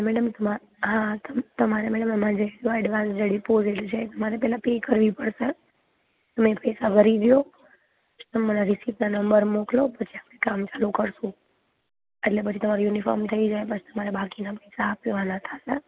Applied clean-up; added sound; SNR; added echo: none; none; none; none.